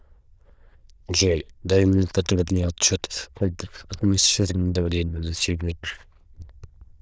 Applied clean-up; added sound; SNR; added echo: neural diffusion model UNIVERSE++.